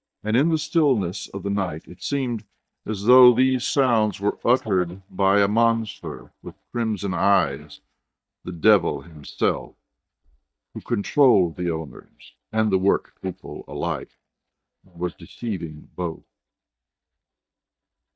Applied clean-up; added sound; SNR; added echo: neural mask model DeepFilterNet 3.